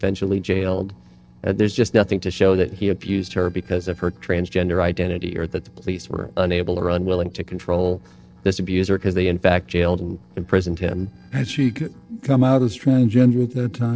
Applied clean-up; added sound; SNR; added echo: neural separator model SepFormer DNS4.